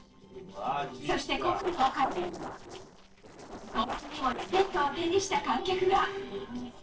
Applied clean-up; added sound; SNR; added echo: neural separator model SepFormer DNS4.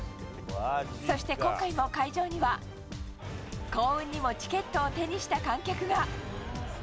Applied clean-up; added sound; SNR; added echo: none; none; none; none.